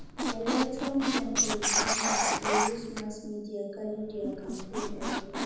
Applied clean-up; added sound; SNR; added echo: none; Squeak; -4 dB; reverberation time 1.0 s.